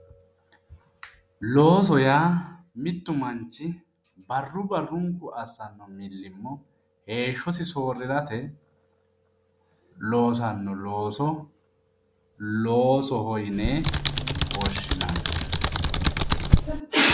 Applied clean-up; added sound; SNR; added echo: none; Computer keyboard; -2 dB; none.